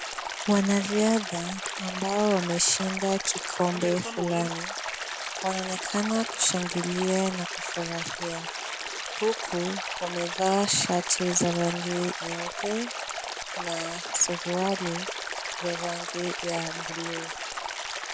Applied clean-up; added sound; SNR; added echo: none; Stream; 5 dB; none.